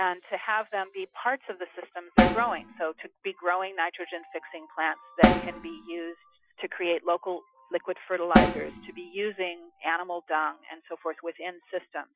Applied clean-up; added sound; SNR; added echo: classical method Wiener filter.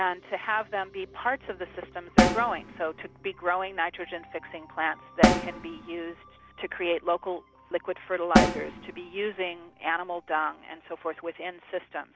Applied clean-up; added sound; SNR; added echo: none; Snare drum; -4 dB; none.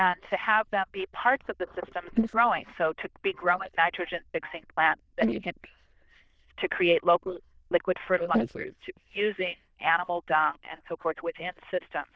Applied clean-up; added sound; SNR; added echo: neural diffusion model UNIVERSE++.